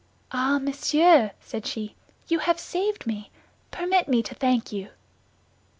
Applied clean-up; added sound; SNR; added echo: none; none; none; none.